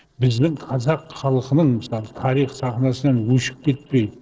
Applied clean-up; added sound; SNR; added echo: neural separator model SepFormer DNS4.